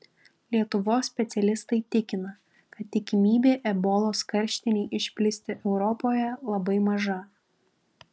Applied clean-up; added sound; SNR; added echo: none; none; none; none.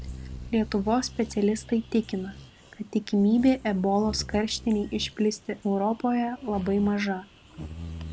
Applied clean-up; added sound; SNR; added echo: none; Bird vocalization, bird call, bird song; 15 dB; none.